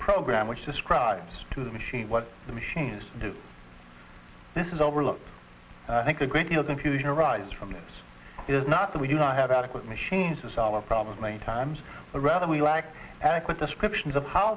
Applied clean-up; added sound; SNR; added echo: none; none; none; none.